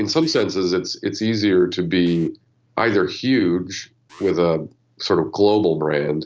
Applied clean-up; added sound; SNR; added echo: neural separator model SepFormer DNS4.